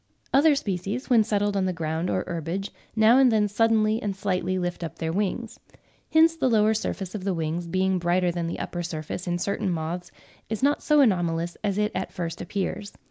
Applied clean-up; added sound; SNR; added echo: none; none; none; none.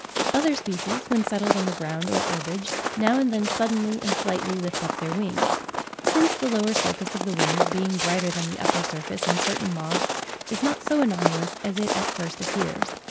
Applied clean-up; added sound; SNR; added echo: none; Walk, footsteps; 1 dB; none.